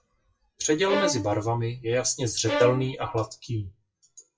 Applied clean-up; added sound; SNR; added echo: classical method WPE with log-MMSE.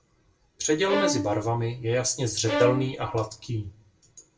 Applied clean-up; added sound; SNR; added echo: none; Bowed string instrument; 3 dB; reverberation time 0.2 s.